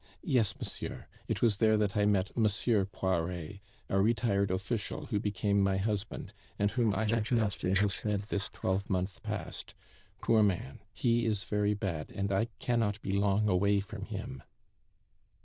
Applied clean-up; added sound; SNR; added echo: neural diffusion model UNIVERSE++.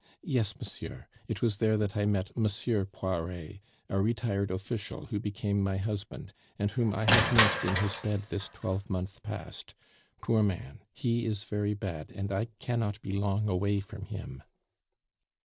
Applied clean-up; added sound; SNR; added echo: none; Crushing; 2 dB; none.